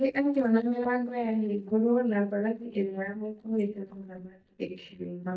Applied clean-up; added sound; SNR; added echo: neural mask model DeepFilterNet 3.